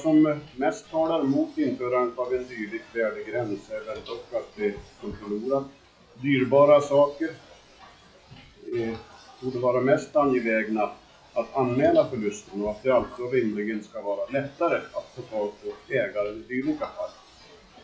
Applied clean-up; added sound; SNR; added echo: classical method WPE with log-MMSE.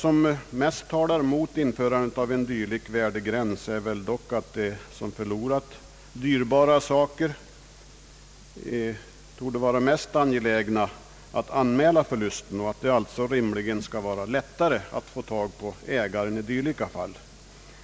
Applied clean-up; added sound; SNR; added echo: none; none; none; none.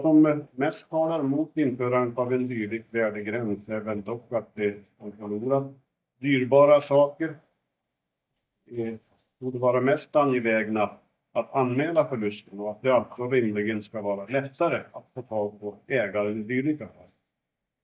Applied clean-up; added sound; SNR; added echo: neural mask model DeepFilterNet 3.